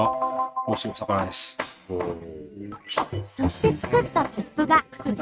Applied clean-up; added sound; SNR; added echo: neural mask model RNNoise.